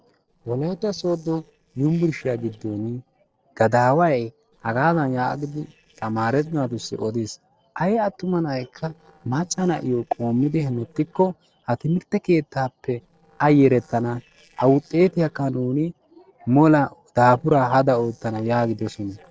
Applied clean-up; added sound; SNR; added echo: neural separator model SepFormer DNS4.